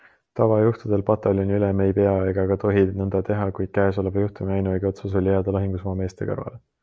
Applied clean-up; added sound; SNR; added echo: none; none; none; none.